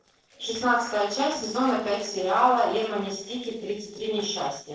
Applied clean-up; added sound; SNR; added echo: neural separator model SepFormer DNS4.